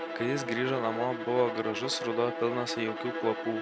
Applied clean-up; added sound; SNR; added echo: none; Bowed string instrument; 5 dB; none.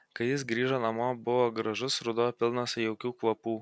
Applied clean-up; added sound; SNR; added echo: none; none; none; none.